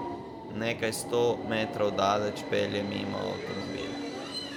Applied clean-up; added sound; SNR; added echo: none; Subway, metro, underground; 5 dB; none.